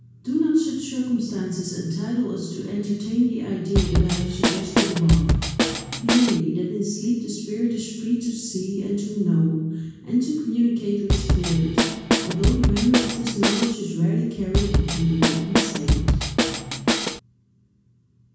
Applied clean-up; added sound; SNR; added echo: none; Drum kit; -2 dB; reverberation time 1.2 s.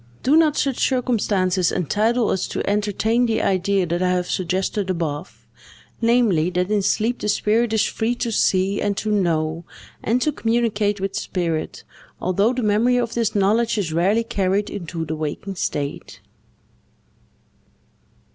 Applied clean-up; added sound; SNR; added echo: none; none; none; none.